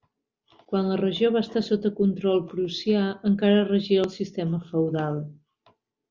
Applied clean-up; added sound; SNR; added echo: none; none; none; none.